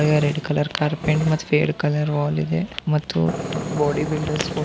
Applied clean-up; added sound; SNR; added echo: none; Tools; 10 dB; none.